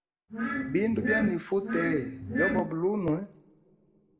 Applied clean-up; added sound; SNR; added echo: none; Glass; 1 dB; reverberation time 1.0 s.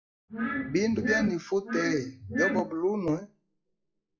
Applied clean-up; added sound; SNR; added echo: classical method WPE with log-MMSE.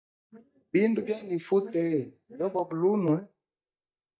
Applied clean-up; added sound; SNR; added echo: neural mask model DeepFilterNet 3.